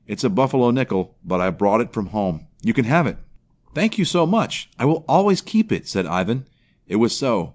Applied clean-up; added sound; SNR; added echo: none; none; none; none.